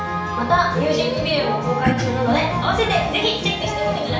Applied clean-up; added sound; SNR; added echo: none; Cough; 2 dB; reverberation time 0.6 s.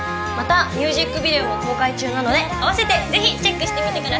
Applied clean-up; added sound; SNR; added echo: none; none; none; none.